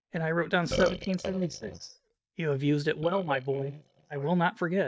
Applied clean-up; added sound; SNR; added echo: neural mask model DeepFilterNet 3.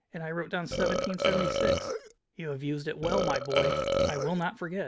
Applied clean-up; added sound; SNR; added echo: none; Burping, eructation; -5 dB; none.